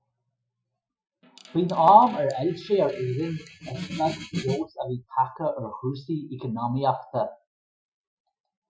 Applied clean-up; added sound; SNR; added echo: classical method Wiener filter.